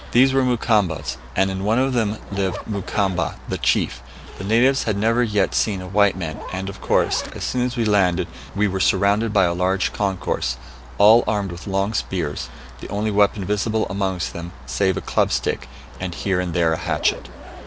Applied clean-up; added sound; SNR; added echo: none; Rain + Zipper (clothing); 18 dB; none.